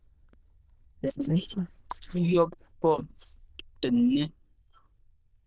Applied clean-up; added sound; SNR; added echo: neural diffusion model UNIVERSE++.